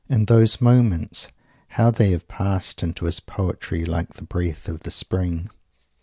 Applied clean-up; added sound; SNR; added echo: none; none; none; none.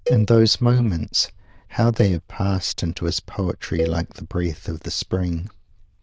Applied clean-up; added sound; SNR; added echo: neural diffusion model UNIVERSE++.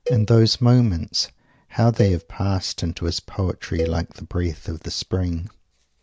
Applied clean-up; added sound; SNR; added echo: none; Cowbell; 13 dB; none.